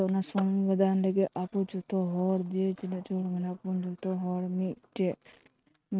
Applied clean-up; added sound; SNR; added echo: neural mask model RNNoise.